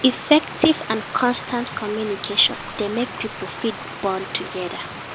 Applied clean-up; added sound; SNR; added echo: none; Stream; 10 dB; none.